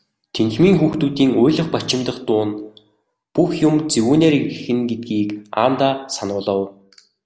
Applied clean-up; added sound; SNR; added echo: none; none; none; none.